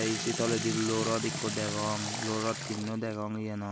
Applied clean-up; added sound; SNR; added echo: none; Sink (filling or washing) / Water tap, faucet; 4 dB; none.